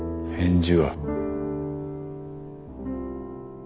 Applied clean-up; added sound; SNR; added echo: none; none; none; none.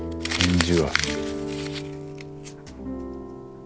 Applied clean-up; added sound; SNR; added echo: none; Crumpling, crinkling; 5 dB; none.